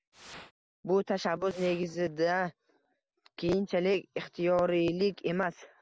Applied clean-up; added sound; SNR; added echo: none; Fire; 18 dB; none.